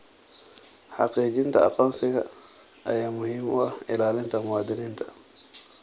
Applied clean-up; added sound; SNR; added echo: none; none; none; none.